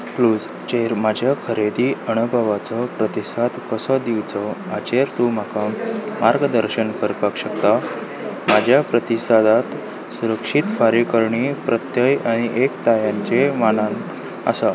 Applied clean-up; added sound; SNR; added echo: none; none; none; none.